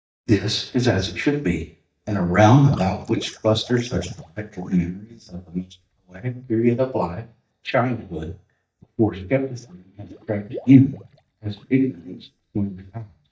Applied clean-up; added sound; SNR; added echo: neural mask model DeepFilterNet 3.